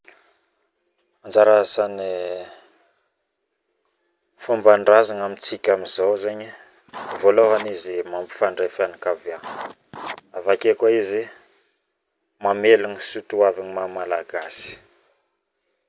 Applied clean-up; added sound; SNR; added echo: none; Writing; 13 dB; none.